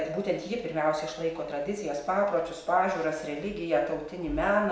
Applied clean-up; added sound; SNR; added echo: none; none; none; none.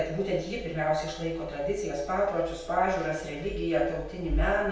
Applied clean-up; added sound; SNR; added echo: none; none; none; reverberation time 0.2 s.